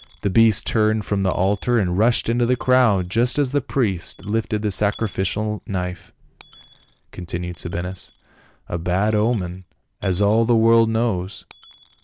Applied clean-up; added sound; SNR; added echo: none; Coin (dropping) / Dishes, pots, and pans; 18 dB; none.